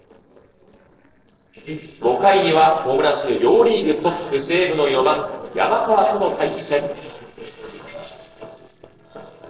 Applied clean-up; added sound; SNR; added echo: neural separator model SepFormer DNS4.